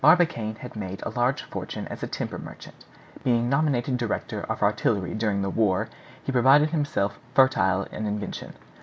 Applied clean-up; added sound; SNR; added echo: none; none; none; none.